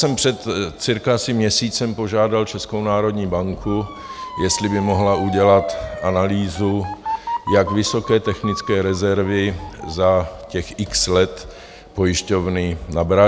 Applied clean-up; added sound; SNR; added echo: none; Motor vehicle (road) / Siren; 13 dB; none.